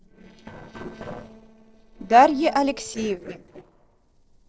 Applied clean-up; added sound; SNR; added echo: neural separator model SepFormer DNS4.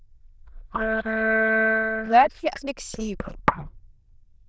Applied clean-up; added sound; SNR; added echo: neural diffusion model UNIVERSE++.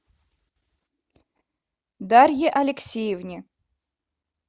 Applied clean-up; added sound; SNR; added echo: none; none; none; none.